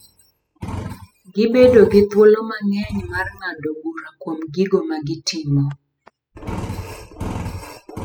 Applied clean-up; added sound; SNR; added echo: classical method spectral subtraction.